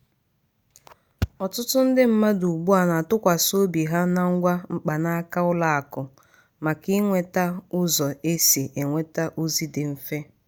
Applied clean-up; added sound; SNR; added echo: none; none; none; none.